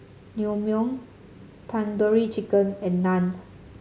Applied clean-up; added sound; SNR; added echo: none; none; none; none.